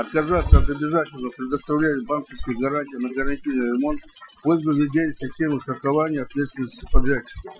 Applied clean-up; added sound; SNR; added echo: classical method Wiener filter.